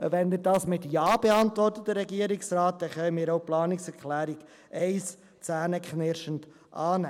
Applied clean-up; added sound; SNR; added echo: none; none; none; none.